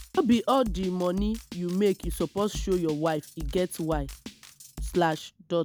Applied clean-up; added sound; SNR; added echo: none; Drum kit; 11 dB; none.